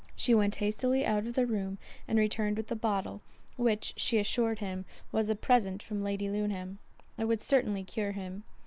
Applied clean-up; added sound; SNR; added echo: none; none; none; none.